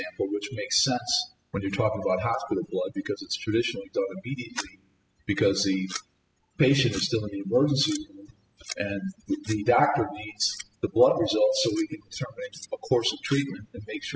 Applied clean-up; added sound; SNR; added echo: classical method spectral subtraction.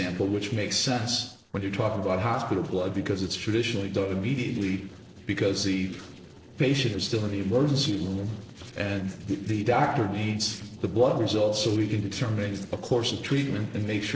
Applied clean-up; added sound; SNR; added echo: neural separator model SepFormer DNS4.